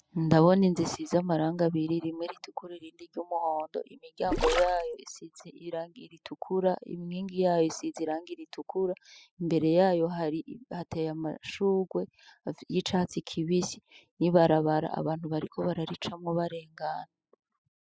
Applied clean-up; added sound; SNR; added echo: classical method spectral subtraction.